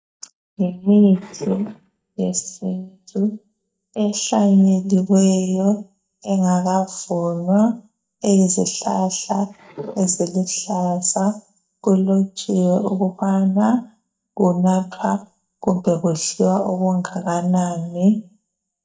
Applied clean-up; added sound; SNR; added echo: neural mask model DeepFilterNet 3.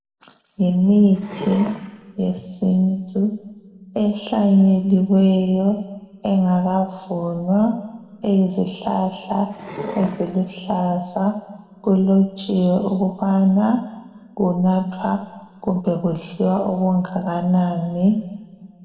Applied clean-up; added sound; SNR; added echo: none; Wood; 13 dB; reverberation time 1.4 s.